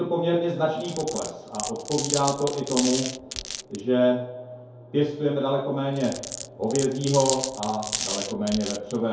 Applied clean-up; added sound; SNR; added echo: none; Glass; 7 dB; reverberation time 2.2 s.